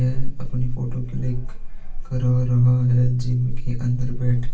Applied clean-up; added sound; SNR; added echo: none; none; none; reverberation time 0.3 s.